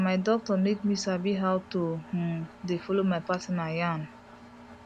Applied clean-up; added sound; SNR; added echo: none; Engine; 20 dB; none.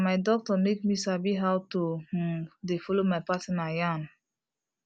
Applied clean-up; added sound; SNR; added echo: none; none; none; none.